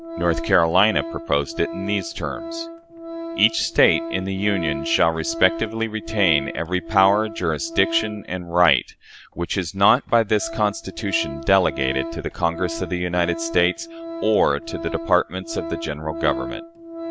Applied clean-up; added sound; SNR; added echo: none; Organ; 10 dB; none.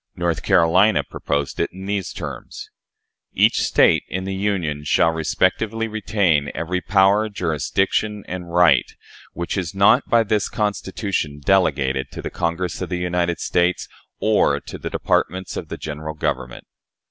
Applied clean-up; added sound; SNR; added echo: none; none; none; none.